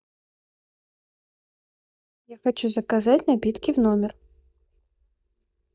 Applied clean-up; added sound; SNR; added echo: neural mask model DeepFilterNet 3.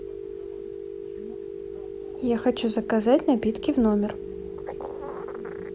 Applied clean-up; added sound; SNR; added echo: none; Telephone; 9 dB; none.